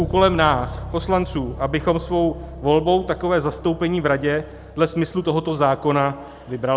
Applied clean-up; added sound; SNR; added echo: none; Bass guitar; 14 dB; none.